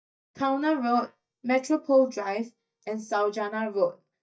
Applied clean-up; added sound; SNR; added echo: neural mask model DeepFilterNet 3.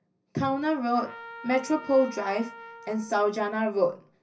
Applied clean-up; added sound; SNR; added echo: none; Trumpet; 17 dB; reverberation time 0.4 s.